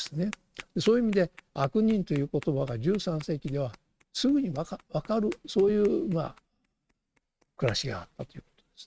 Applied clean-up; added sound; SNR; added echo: neural mask model RNNoise.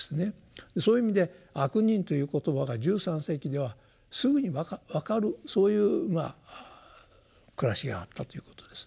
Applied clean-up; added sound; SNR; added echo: none; none; none; none.